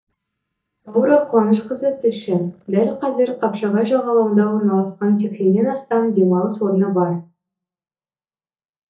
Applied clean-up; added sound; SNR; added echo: neural mask model DeepFilterNet 3.